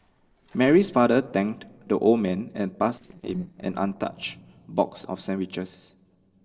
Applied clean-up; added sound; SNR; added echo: neural separator model SepFormer DNS4.